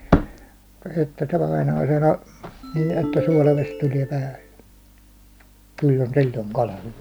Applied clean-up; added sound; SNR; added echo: none; Ringtone; 7 dB; none.